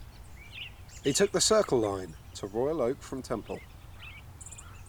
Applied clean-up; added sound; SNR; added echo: none; Chirp, tweet; 15 dB; none.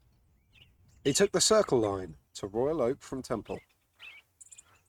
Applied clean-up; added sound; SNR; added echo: neural mask model RNNoise.